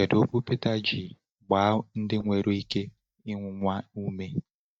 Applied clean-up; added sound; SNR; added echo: neural mask model DeepFilterNet 3.